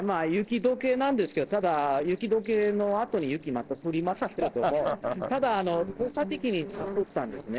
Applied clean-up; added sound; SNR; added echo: neural separator model SepFormer DNS4.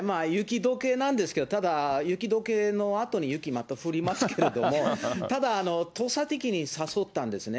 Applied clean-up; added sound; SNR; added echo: none; none; none; none.